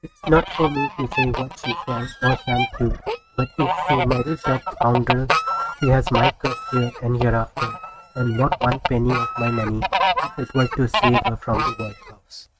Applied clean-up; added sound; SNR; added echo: neural mask model RNNoise.